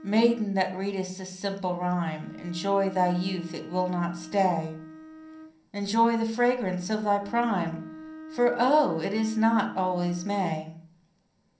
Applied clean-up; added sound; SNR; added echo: none; Bowed string instrument; 18 dB; reverberation time 0.6 s.